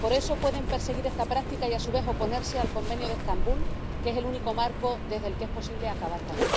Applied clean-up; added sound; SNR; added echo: none; Zipper (clothing) + Subway, metro, underground; -1 dB; none.